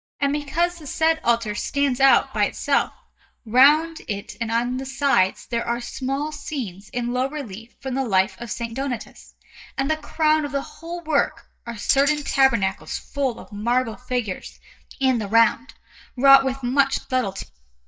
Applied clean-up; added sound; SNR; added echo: neural mask model DeepFilterNet 3.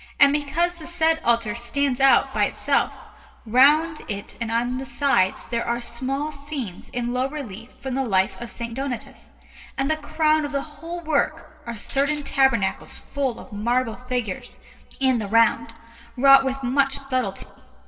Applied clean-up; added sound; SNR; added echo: none; Tambourine; -1 dB; reverberation time 2.0 s.